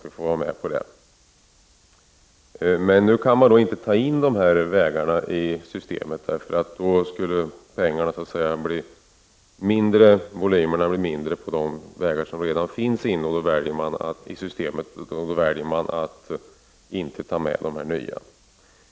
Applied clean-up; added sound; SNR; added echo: none; none; none; none.